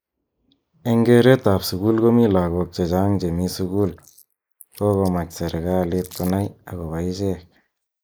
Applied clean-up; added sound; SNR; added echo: neural mask model Resemble Enhance denoiser.